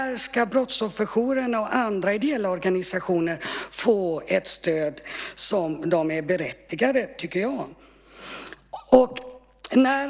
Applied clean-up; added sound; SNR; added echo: none; none; none; none.